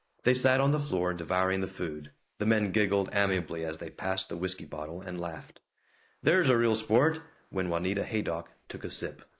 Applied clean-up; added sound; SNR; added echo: neural mask model Resemble Enhance denoiser.